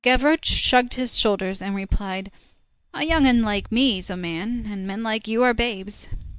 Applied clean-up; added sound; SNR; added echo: neural mask model DeepFilterNet 3.